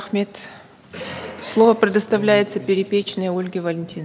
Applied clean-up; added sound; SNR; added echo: none; none; none; none.